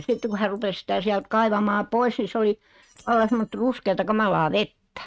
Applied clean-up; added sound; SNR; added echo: neural mask model RNNoise.